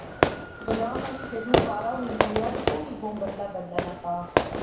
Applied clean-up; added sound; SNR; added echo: none; Fireworks; -4 dB; reverberation time 0.7 s.